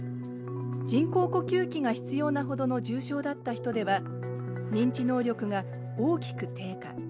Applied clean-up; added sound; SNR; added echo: none; none; none; none.